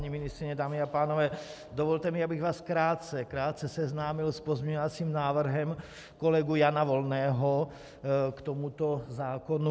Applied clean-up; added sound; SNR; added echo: none; none; none; none.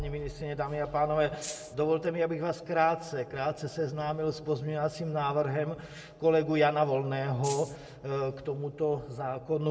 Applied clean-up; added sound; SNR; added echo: none; Rattle (instrument); 11 dB; reverberation time 1.0 s.